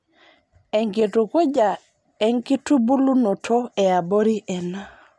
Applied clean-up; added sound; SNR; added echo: none; none; none; none.